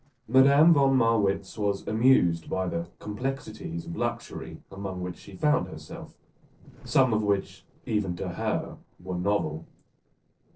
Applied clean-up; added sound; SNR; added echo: neural separator model SepFormer DNS4.